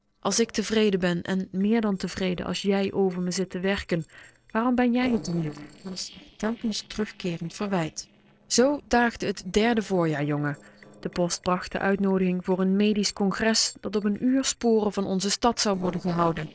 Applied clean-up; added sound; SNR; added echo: neural separator model SepFormer DNS4.